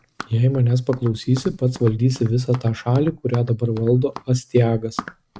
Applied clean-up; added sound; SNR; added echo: neural mask model RNNoise.